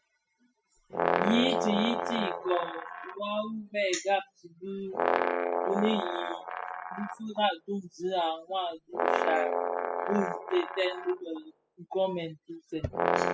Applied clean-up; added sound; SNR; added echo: classical method spectral subtraction.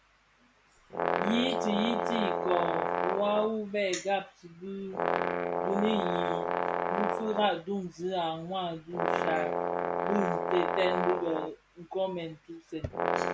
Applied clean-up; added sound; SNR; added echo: none; Brass instrument; -1 dB; none.